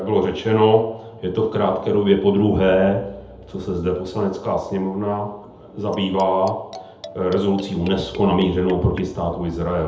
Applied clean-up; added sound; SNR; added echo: none; Marimba, xylophone; 18 dB; reverberation time 0.7 s.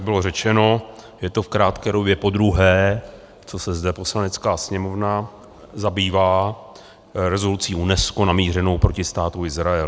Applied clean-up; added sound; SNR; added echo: none; none; none; none.